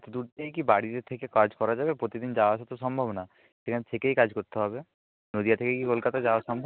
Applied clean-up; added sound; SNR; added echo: none; none; none; none.